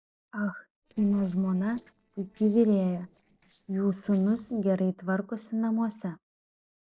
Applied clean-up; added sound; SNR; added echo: neural separator model SepFormer DNS4.